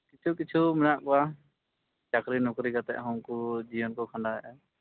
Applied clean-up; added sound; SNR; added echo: none; none; none; none.